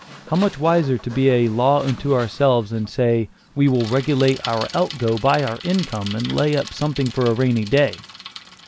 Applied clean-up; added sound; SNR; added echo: none; Bicycle; 17 dB; none.